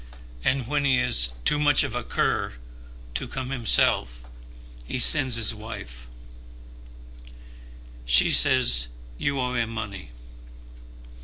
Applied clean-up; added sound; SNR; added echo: none; none; none; none.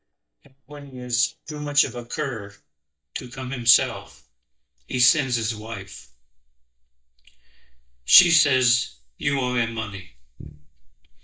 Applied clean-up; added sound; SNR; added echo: neural mask model DeepFilterNet 3.